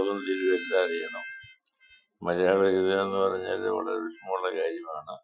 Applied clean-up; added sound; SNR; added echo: classical method Wiener filter.